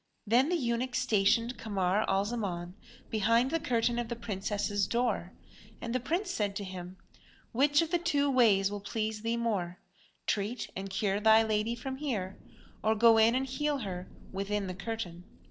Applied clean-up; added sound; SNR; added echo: none; Thunder / Rain; 19 dB; none.